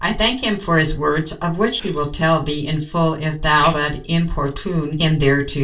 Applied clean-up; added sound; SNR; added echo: neural separator model SepFormer DNS4.